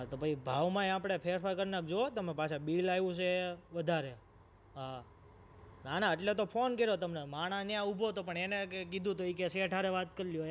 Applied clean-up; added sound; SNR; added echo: none; none; none; none.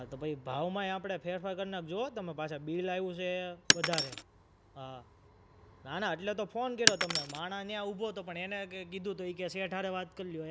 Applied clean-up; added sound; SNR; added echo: none; Shatter; -3 dB; none.